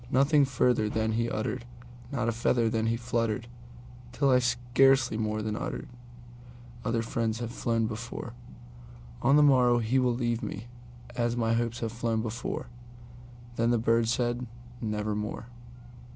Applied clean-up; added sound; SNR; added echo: none; none; none; none.